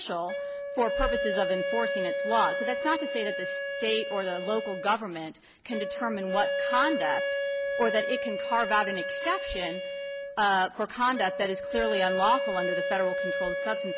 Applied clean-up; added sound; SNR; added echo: none; Wind instrument, woodwind instrument; 2 dB; none.